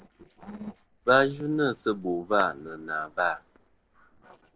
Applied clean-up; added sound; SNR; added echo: neural separator model SepFormer DNS4.